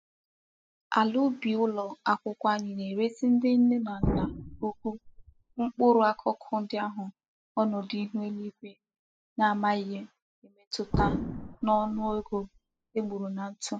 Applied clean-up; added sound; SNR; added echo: classical method spectral subtraction.